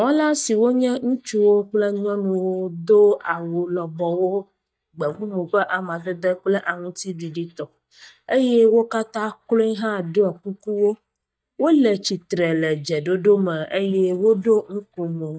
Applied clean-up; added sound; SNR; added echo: neural mask model DeepFilterNet 3.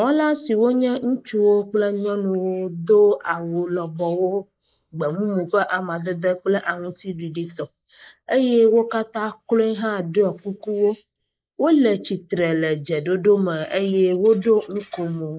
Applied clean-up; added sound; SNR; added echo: neural mask model Resemble Enhance denoiser.